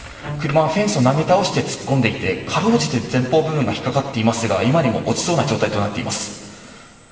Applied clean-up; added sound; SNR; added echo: none; Bowed string instrument; 15 dB; reverberation time 2.4 s.